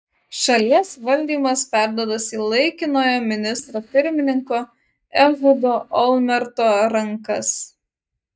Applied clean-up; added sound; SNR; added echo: neural mask model DeepFilterNet 3.